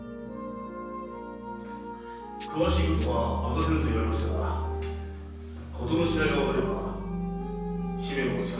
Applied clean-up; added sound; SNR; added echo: none; Rattle (instrument); 18 dB; reverberation time 1.1 s.